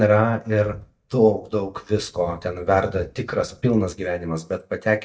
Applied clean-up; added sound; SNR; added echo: neural mask model DeepFilterNet 3.